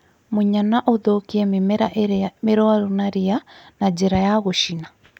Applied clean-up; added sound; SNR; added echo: none; none; none; none.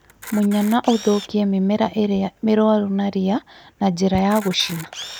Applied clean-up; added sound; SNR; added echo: none; Camera; 19 dB; none.